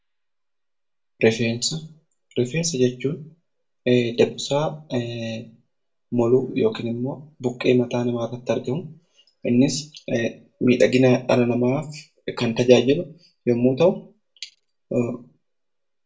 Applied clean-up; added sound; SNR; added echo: none; none; none; reverberation time 0.2 s.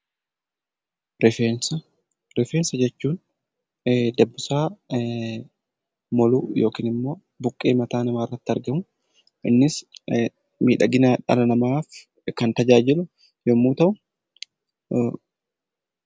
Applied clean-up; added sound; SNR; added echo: none; none; none; none.